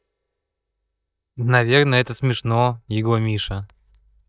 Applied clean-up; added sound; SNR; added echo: neural mask model DeepFilterNet 3.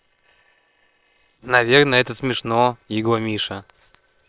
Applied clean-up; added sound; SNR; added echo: neural separator model SepFormer WHAM!.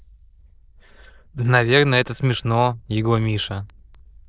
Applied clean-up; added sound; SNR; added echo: neural diffusion model UNIVERSE++.